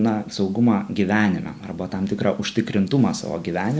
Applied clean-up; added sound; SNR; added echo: none; none; none; none.